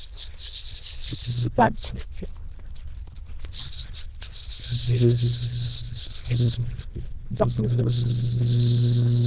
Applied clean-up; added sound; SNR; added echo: neural diffusion model UNIVERSE++.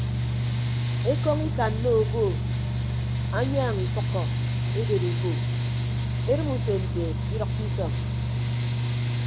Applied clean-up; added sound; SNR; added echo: none; Mechanical fan; -5 dB; none.